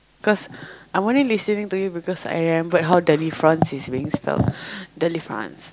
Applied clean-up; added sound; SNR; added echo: none; none; none; none.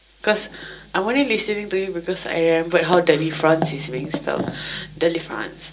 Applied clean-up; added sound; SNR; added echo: none; none; none; reverberation time 0.2 s.